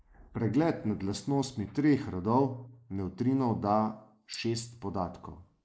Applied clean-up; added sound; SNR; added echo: neural mask model Resemble Enhance denoiser.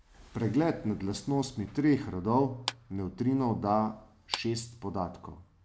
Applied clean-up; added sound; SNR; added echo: none; Clapping; 13 dB; none.